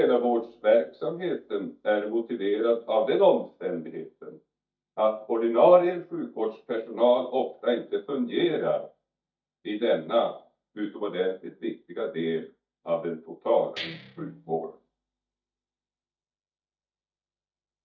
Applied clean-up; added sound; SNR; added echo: neural mask model DeepFilterNet 3.